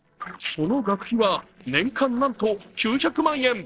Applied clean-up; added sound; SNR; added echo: neural separator model SepFormer DNS4.